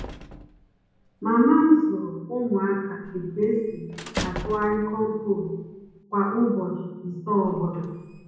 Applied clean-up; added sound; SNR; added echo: none; Squeak / Slam / Human group actions; 16 dB; reverberation time 1.1 s.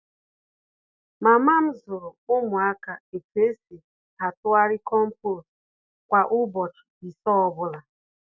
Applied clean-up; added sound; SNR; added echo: none; none; none; none.